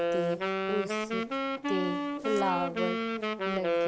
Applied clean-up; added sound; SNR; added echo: none; Wind instrument, woodwind instrument; -3 dB; none.